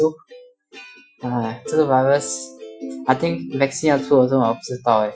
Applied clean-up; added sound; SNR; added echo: classical method Wiener filter.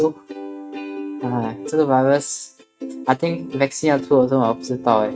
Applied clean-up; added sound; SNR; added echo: neural mask model RNNoise.